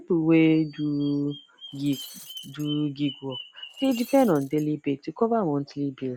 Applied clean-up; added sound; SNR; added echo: none; Shatter + Bird vocalization, bird call, bird song; 19 dB; none.